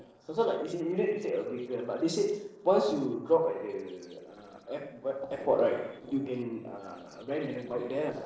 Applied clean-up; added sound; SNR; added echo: neural separator model SepFormer DNS4.